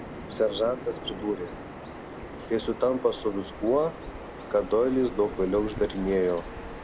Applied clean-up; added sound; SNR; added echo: none; Bird vocalization, bird call, bird song; 11 dB; none.